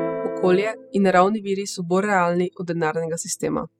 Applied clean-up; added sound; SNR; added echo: classical method spectral subtraction.